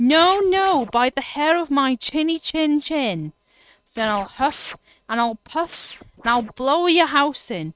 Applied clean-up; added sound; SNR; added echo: neural mask model RNNoise.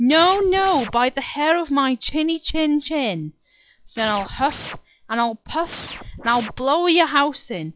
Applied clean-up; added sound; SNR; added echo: classical method log-MMSE.